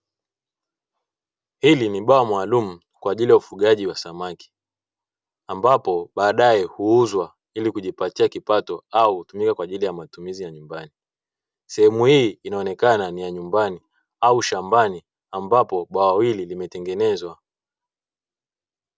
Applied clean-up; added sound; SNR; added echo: none; none; none; none.